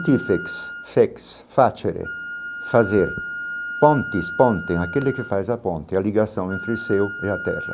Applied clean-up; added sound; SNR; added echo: none; Wind instrument, woodwind instrument; 11 dB; none.